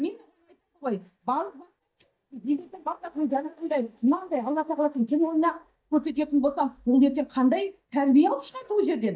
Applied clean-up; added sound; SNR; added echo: neural mask model DeepFilterNet 3.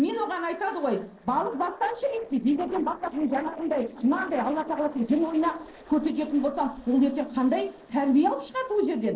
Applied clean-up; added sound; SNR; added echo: neural separator model SepFormer DNS4.